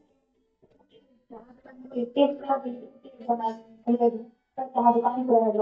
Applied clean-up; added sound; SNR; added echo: neural mask model DeepFilterNet 3.